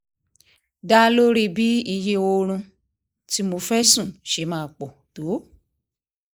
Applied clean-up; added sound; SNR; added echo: neural mask model Resemble Enhance denoiser.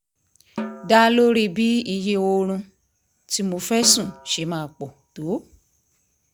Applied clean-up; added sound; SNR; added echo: none; Snare drum; 16 dB; none.